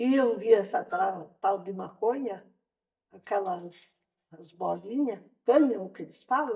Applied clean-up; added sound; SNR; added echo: neural mask model DeepFilterNet 3.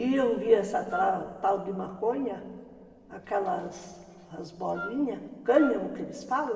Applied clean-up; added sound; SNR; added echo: none; Wind instrument, woodwind instrument; 13 dB; reverberation time 2.7 s.